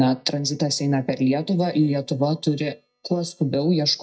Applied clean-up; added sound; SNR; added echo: neural mask model DeepFilterNet 3.